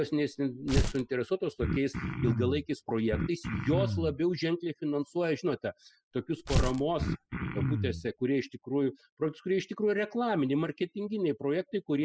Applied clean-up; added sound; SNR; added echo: classical method spectral subtraction.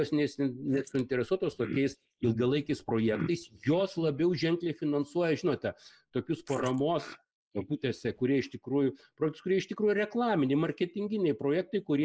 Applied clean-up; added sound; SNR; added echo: neural mask model Resemble Enhance denoiser.